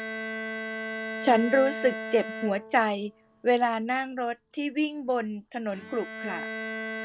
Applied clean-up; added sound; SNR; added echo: none; Bowed string instrument; 9 dB; none.